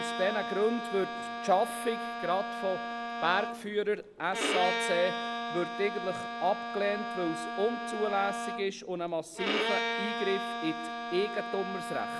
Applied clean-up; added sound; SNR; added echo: none; Bowed string instrument; 3 dB; none.